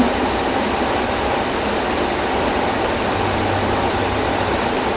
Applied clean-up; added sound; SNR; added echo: none; Bowed string instrument; 13 dB; none.